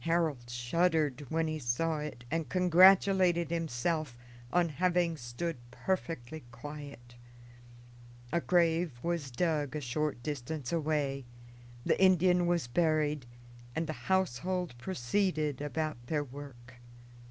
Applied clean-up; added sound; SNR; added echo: none; none; none; none.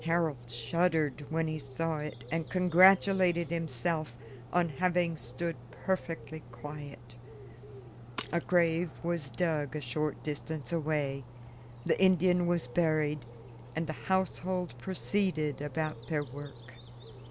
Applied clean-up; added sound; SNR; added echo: none; Bird + Shatter; 19 dB; none.